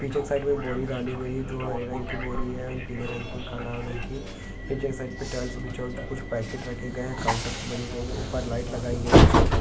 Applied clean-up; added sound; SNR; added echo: none; Train; -5 dB; none.